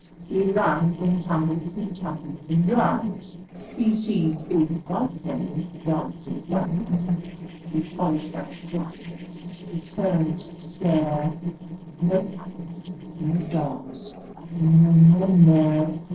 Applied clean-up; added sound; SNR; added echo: neural separator model SepFormer DNS4.